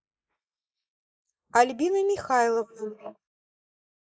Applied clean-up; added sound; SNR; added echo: neural mask model Resemble Enhance denoiser.